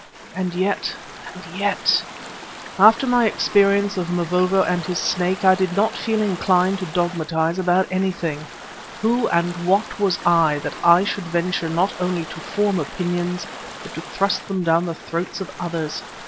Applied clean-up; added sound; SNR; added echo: none; Stream / Ocean; 14 dB; none.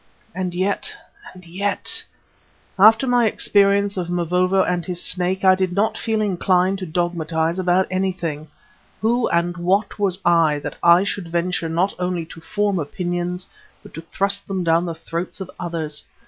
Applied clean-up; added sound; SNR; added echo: none; none; none; none.